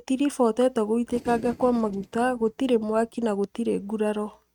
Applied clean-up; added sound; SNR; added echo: neural mask model RNNoise.